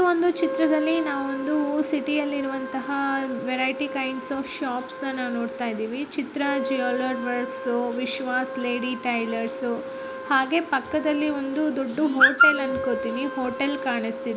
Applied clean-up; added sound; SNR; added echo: none; Wind instrument, woodwind instrument; 9 dB; none.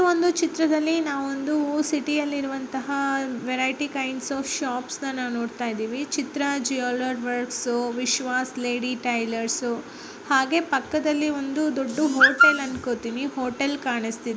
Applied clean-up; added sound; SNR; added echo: none; none; none; none.